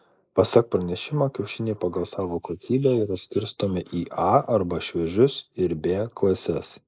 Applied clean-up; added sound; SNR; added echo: neural mask model Resemble Enhance denoiser.